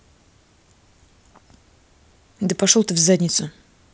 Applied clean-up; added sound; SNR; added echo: none; none; none; none.